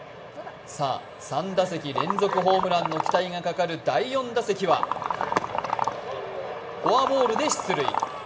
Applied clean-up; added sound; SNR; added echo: none; Liquid; 2 dB; reverberation time 1.1 s.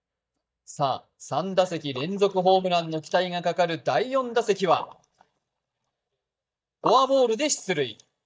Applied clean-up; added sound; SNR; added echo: neural mask model DeepFilterNet 3.